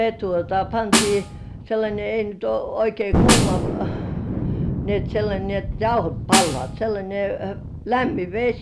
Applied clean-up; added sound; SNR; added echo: none; Thunder + Snare drum; 0 dB; none.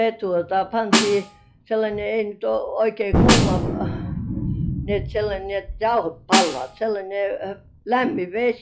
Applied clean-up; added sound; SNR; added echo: classical method log-MMSE.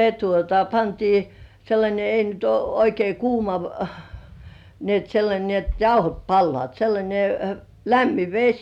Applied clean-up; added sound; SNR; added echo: none; none; none; none.